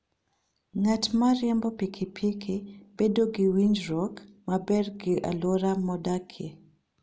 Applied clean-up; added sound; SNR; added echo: none; none; none; none.